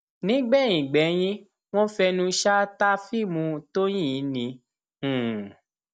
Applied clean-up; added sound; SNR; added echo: none; none; none; none.